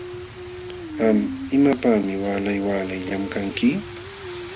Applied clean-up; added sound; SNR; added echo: none; Rain; 11 dB; none.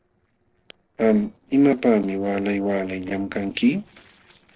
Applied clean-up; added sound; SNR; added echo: neural separator model SepFormer DNS4.